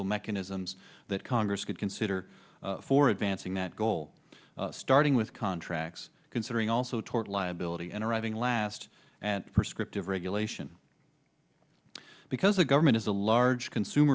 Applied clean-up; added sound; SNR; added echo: none; none; none; none.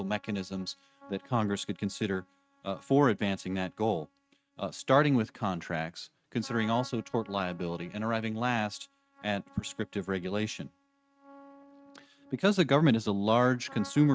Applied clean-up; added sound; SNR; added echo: neural mask model RNNoise.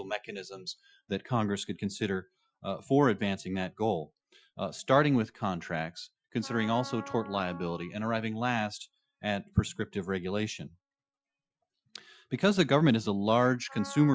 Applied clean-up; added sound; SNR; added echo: classical method Wiener filter.